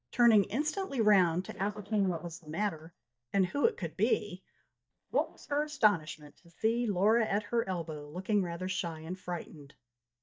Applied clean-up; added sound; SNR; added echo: neural mask model DeepFilterNet 3.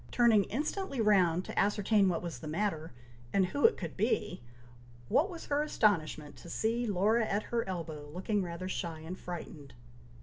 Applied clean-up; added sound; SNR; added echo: none; none; none; none.